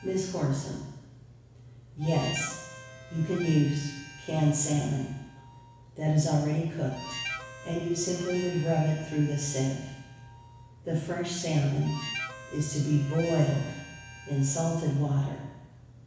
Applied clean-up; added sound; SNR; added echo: none; Harmonica; 15 dB; reverberation time 1.1 s.